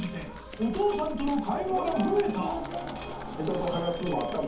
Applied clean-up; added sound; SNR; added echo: none; Drip; 13 dB; reverberation time 0.6 s.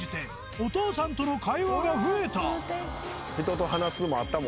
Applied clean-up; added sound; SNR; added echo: none; none; none; none.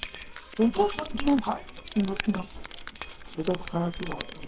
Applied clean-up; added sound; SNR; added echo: neural separator model SepFormer WHAMR!.